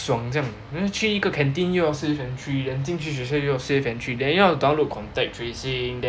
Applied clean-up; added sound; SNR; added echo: none; none; none; none.